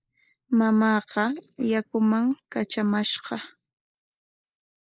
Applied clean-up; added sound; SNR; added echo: neural mask model Resemble Enhance denoiser.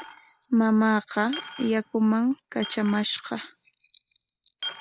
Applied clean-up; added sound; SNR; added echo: none; Coin (dropping); 11 dB; none.